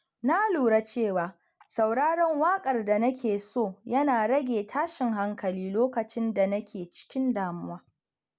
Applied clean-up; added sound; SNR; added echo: none; none; none; none.